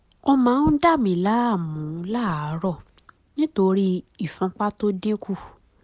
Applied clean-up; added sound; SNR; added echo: none; none; none; none.